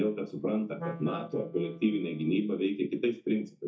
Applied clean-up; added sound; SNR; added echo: neural mask model DeepFilterNet 3.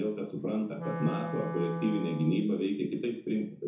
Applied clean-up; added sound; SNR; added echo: none; Wind instrument, woodwind instrument; 6 dB; reverberation time 0.6 s.